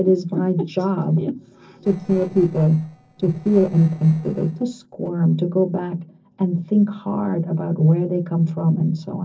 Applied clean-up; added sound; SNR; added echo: neural separator model SepFormer DNS4.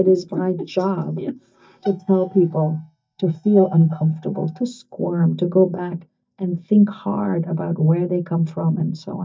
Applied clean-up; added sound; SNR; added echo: neural mask model DeepFilterNet 3.